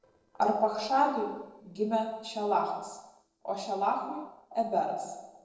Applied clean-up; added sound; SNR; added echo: neural separator model SepFormer DNS4.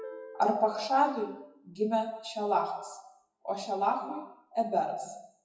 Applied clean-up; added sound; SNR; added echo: classical method WPE with log-MMSE.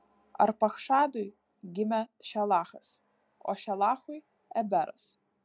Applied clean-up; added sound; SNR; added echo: none; none; none; none.